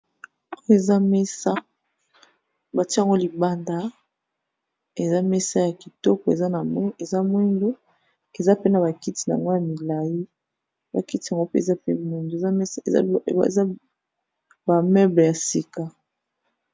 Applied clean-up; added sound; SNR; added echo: none; none; none; none.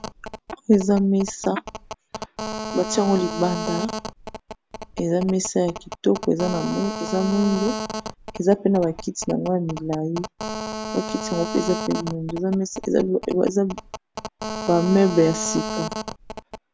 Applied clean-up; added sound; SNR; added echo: none; Telephone; 9 dB; none.